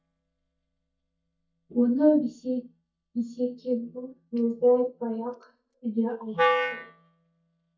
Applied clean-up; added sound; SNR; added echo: neural mask model DeepFilterNet 3.